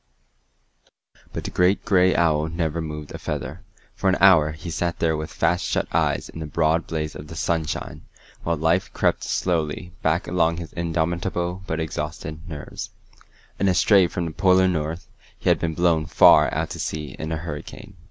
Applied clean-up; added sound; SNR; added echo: none; none; none; none.